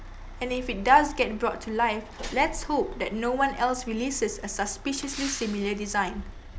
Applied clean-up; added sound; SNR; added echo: none; Truck; 12 dB; none.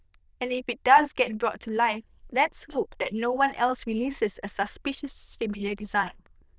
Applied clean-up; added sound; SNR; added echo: neural diffusion model UNIVERSE++.